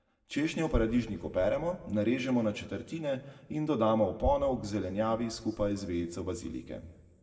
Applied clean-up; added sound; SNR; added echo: none; none; none; reverberation time 1.0 s.